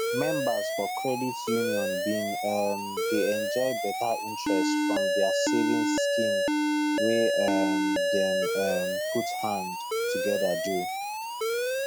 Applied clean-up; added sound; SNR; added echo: none; Alarm; -4 dB; none.